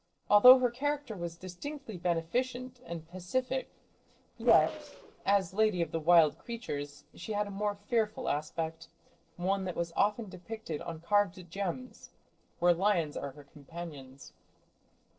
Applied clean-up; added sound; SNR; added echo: neural separator model SepFormer DNS4.